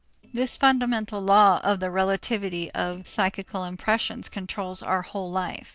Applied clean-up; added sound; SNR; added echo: neural separator model SepFormer DNS4.